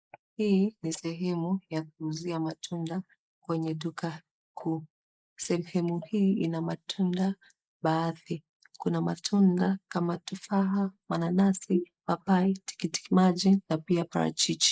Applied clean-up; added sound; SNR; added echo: neural mask model Resemble Enhance denoiser.